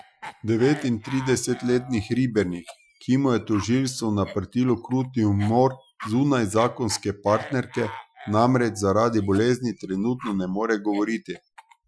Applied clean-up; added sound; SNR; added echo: classical method Wiener filter.